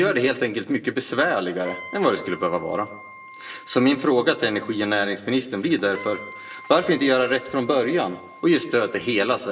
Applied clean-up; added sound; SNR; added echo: none; Wind instrument, woodwind instrument; 19 dB; reverberation time 0.8 s.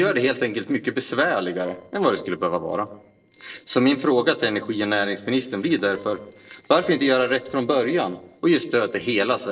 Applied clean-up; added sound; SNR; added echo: neural separator model SepFormer DNS4.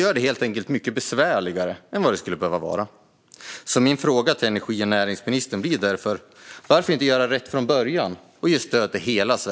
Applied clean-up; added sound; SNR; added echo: none; none; none; none.